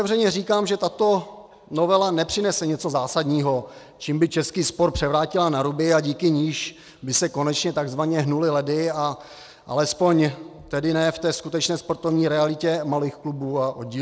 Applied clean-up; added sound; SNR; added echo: none; none; none; none.